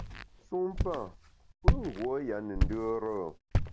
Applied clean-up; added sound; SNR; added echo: none; Walk, footsteps; -3 dB; none.